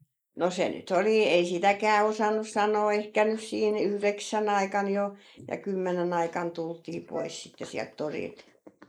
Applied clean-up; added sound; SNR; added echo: neural mask model Resemble Enhance denoiser.